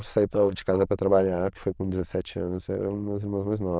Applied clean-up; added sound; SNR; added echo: neural diffusion model UNIVERSE++.